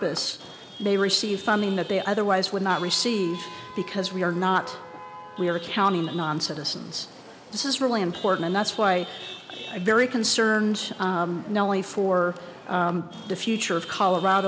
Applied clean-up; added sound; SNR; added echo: none; Chatter / Traffic noise, roadway noise / Vehicle horn, car horn, honking / Engine; 17 dB; none.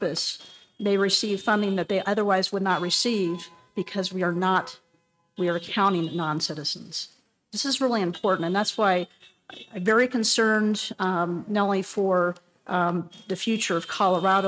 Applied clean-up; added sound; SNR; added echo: neural mask model RNNoise.